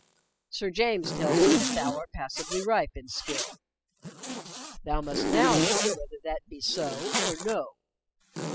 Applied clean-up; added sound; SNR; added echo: classical method spectral subtraction.